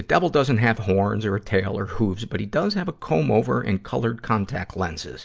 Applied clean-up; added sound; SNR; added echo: none; none; none; none.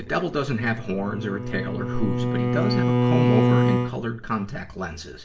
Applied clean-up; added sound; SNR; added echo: none; Bowed string instrument; -3 dB; reverberation time 0.5 s.